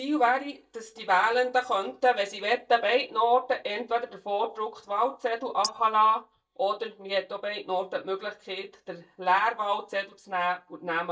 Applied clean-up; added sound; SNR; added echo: neural mask model DeepFilterNet 3.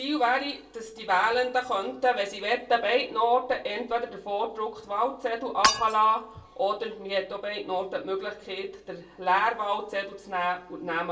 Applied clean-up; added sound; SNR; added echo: none; Shatter / Hammer; 5 dB; reverberation time 0.3 s.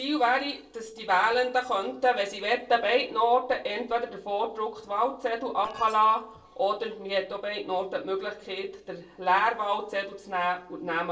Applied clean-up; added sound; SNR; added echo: neural separator model SepFormer DNS4.